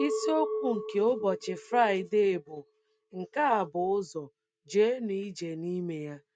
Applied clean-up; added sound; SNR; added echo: neural mask model RNNoise.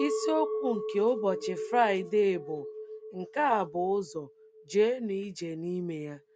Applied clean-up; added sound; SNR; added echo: none; Chink, clink; 8 dB; none.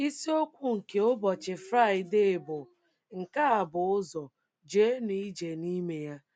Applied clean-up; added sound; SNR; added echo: none; none; none; none.